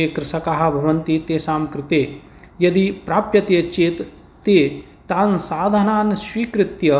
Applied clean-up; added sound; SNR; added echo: none; none; none; none.